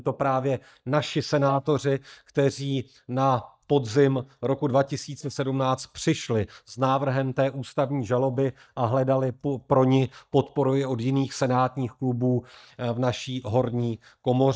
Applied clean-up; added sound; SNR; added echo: neural mask model DeepFilterNet 3.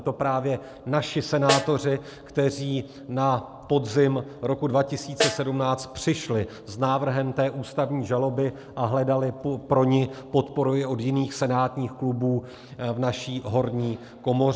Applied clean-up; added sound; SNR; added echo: none; Snare drum; 8 dB; none.